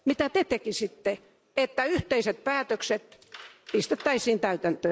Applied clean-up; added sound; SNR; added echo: none; none; none; none.